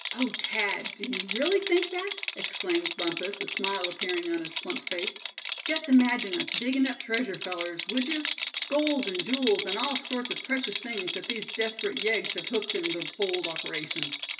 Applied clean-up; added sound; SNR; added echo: none; Rattle; 2 dB; reverberation time 0.6 s.